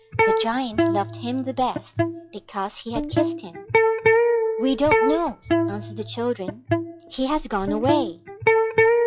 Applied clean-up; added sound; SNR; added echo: classical method log-MMSE.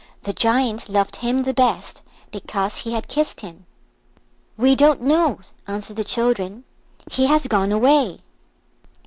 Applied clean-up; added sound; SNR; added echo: none; none; none; none.